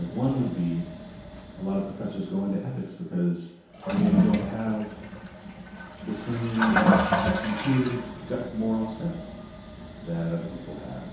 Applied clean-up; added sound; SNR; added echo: none; Toilet flush; 0 dB; reverberation time 0.8 s.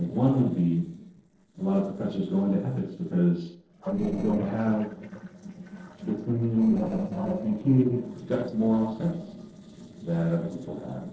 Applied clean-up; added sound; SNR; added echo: neural separator model SepFormer DNS4.